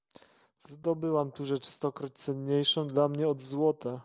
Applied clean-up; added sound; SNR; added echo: none; none; none; none.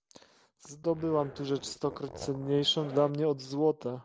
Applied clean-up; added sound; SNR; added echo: none; Zipper (clothing); 16 dB; none.